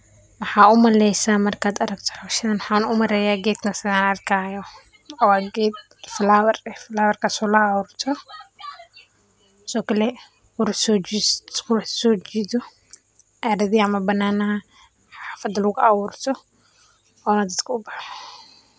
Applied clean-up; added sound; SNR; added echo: none; none; none; none.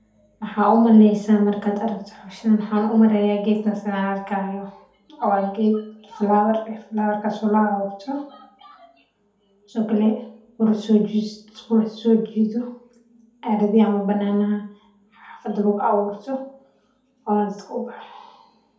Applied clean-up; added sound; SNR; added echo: none; none; none; reverberation time 0.6 s.